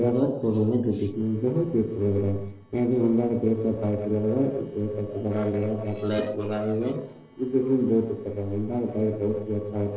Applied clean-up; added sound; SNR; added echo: neural separator model SepFormer DNS4.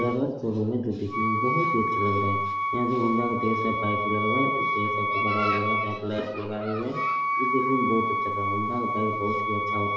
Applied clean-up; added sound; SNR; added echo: none; Wind instrument, woodwind instrument; 0 dB; reverberation time 1.0 s.